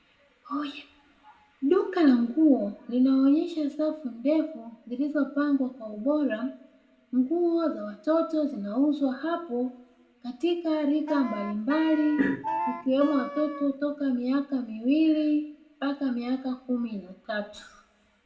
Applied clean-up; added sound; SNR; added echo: none; Wind instrument, woodwind instrument; 12 dB; reverberation time 0.7 s.